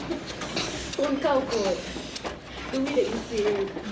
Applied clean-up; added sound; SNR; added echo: none; Hiss; 7 dB; none.